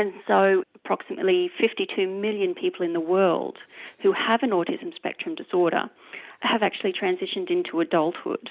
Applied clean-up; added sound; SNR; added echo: none; none; none; none.